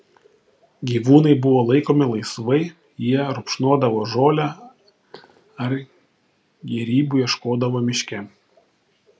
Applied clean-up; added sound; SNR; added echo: none; none; none; none.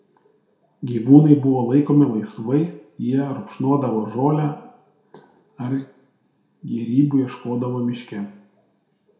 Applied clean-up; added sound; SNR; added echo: none; none; none; reverberation time 0.6 s.